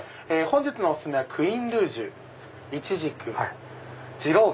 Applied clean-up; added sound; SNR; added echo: none; none; none; none.